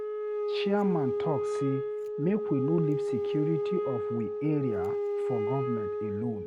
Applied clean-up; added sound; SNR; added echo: none; Wind instrument, woodwind instrument; -1 dB; none.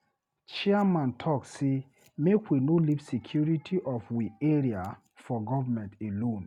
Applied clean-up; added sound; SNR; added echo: none; none; none; none.